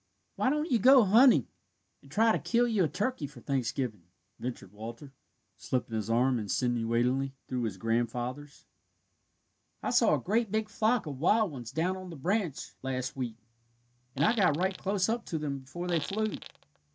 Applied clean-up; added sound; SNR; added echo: none; Fart; 13 dB; none.